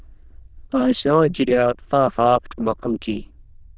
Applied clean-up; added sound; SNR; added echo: neural diffusion model UNIVERSE++.